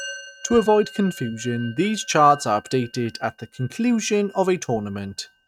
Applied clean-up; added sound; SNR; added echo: neural mask model RNNoise.